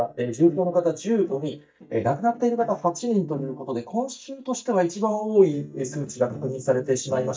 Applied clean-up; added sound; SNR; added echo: neural mask model DeepFilterNet 3.